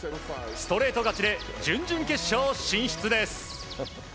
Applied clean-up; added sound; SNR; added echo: none; Chirp, tweet; 16 dB; none.